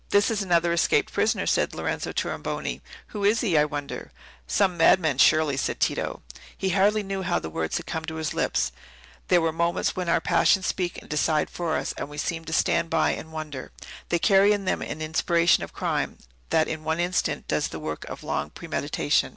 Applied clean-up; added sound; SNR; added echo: none; none; none; none.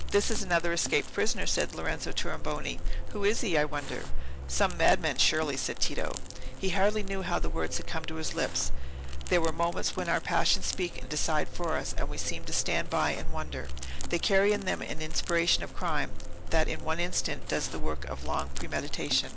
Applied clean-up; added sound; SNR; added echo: none; Crackle; -3 dB; none.